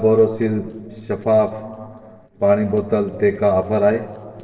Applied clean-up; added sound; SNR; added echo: neural separator model SepFormer DNS4.